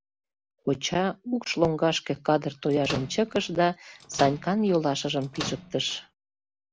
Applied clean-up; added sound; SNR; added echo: none; Microwave oven; 12 dB; none.